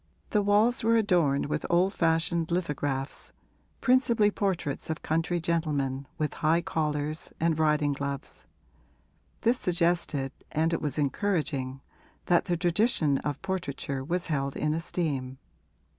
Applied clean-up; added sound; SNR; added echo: none; none; none; none.